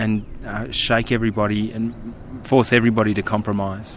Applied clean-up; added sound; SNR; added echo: none; none; none; none.